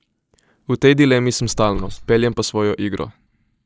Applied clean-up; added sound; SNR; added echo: neural mask model DeepFilterNet 3.